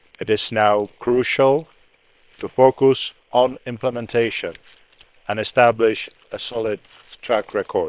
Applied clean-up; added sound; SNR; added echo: neural separator model SepFormer WHAM!.